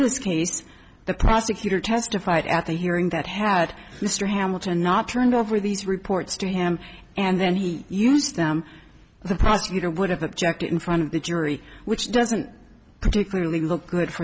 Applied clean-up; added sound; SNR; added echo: none; none; none; none.